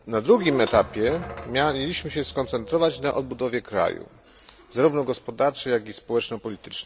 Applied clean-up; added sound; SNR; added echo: none; Squeak / Thump, thud; 13 dB; none.